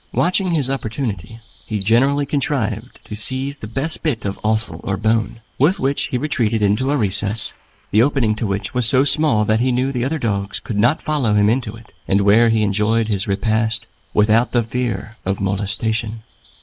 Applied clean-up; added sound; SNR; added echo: neural mask model Resemble Enhance denoiser.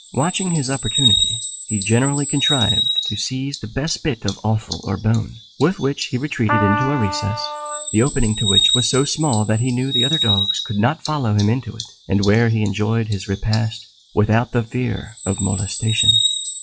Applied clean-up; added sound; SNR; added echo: classical method log-MMSE.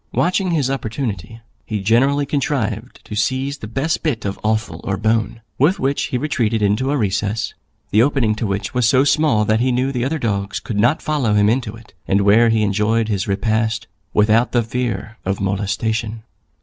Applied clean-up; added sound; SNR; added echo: none; none; none; none.